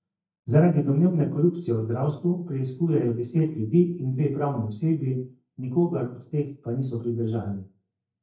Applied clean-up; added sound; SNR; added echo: neural mask model DeepFilterNet 3.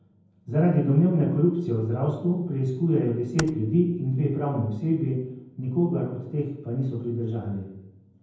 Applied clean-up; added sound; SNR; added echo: none; Computer keyboard; 16 dB; reverberation time 0.9 s.